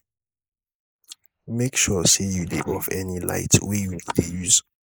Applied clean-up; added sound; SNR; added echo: neural mask model Resemble Enhance denoiser.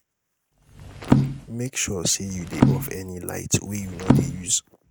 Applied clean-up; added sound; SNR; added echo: none; Percussion; -5 dB; none.